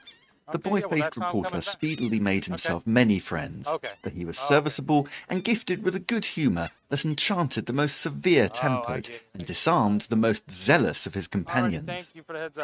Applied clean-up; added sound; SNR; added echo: neural mask model RNNoise.